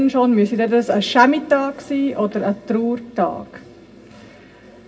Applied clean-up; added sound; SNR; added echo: none; none; none; reverberation time 0.2 s.